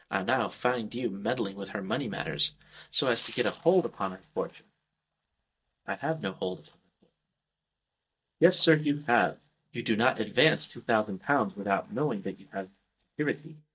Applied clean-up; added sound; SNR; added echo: neural mask model DeepFilterNet 3.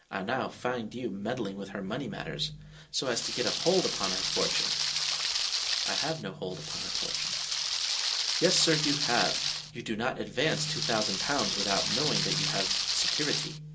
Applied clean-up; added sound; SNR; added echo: none; Rain; -2 dB; reverberation time 0.2 s.